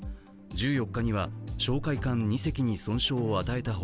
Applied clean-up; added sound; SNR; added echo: none; none; none; none.